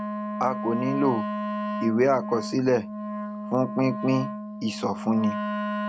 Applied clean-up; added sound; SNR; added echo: none; Wind instrument, woodwind instrument; 5 dB; none.